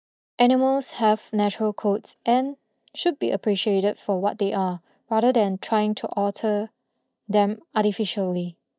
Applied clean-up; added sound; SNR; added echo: neural mask model DeepFilterNet 3.